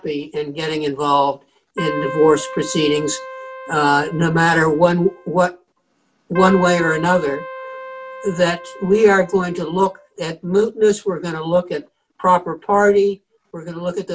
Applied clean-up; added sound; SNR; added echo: none; Keyboard (musical); 12 dB; none.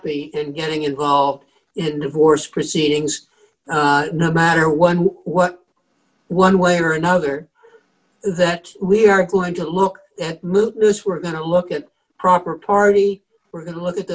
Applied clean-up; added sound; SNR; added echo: none; none; none; none.